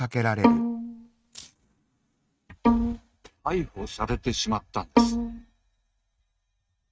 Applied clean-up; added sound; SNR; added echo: neural mask model RNNoise.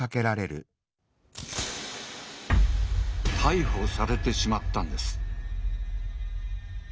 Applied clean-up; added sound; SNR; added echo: none; none; none; none.